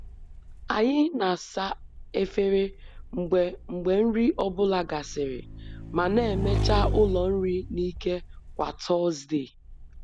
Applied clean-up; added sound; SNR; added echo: none; Motorcycle / Engine; 7 dB; none.